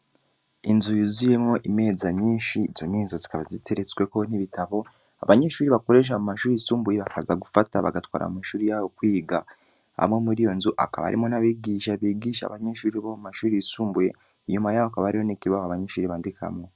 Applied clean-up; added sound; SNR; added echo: none; none; none; none.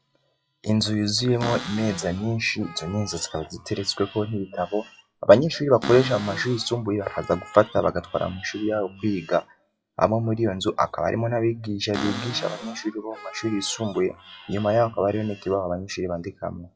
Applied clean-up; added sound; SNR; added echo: classical method WPE with log-MMSE.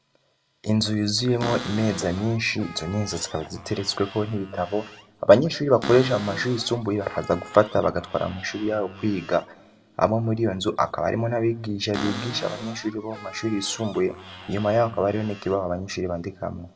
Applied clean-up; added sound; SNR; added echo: none; Cupboard open or close; 13 dB; reverberation time 0.6 s.